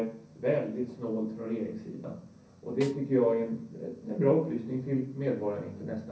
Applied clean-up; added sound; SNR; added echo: none; Snare drum; 19 dB; reverberation time 0.6 s.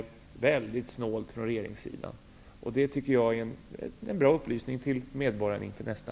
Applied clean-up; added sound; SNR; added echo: none; none; none; none.